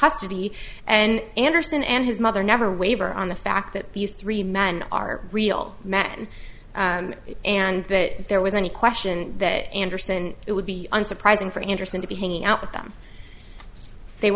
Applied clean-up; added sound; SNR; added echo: none; none; none; none.